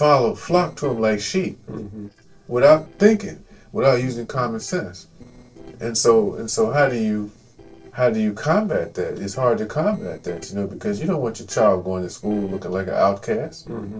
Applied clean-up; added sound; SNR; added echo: neural separator model SepFormer DNS4.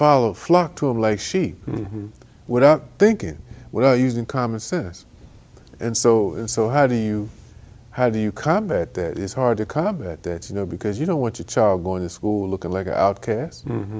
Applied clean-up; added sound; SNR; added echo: none; none; none; none.